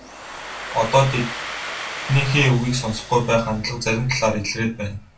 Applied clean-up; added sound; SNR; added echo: none; Domestic sounds, home sounds; 12 dB; reverberation time 0.2 s.